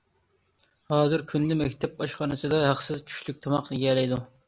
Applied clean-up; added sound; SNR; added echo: none; none; none; none.